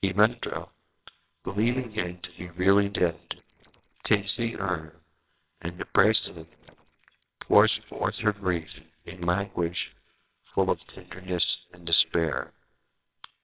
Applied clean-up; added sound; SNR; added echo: neural separator model SepFormer WHAMR!.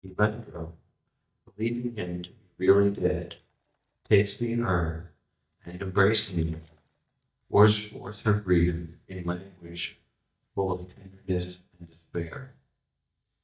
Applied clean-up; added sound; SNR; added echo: neural mask model DeepFilterNet 3.